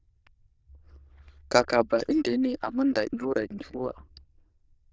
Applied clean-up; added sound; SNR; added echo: neural diffusion model UNIVERSE++.